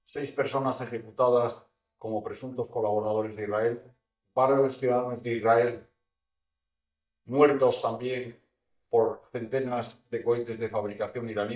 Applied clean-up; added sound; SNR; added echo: neural mask model DeepFilterNet 3.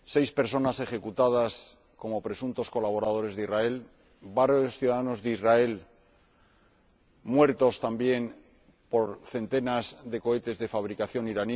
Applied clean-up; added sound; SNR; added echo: none; none; none; none.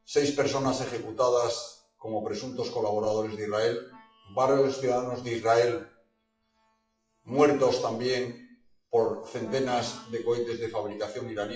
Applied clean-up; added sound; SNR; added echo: classical method WPE with log-MMSE.